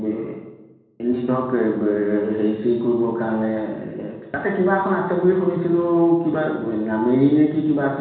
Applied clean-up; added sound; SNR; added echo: none; none; none; reverberation time 1.1 s.